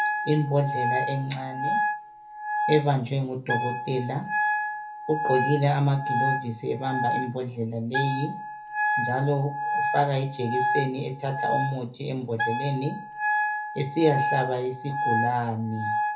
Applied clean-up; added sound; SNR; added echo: none; Wind instrument, woodwind instrument; 1 dB; reverberation time 0.3 s.